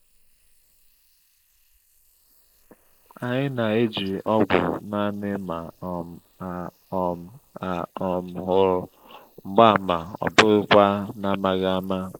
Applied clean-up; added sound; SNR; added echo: neural mask model Resemble Enhance denoiser.